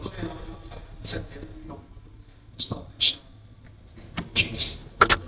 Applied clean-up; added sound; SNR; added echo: neural mask model DeepFilterNet 3.